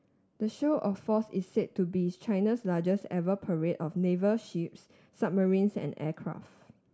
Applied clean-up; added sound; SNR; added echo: none; none; none; none.